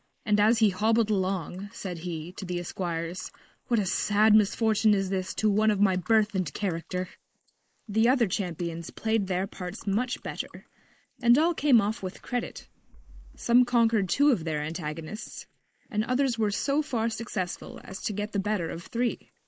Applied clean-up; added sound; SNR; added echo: neural mask model Resemble Enhance denoiser.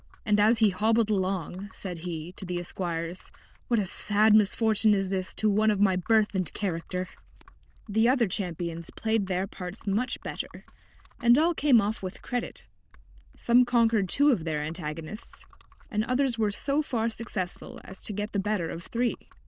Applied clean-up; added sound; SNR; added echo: neural diffusion model UNIVERSE++.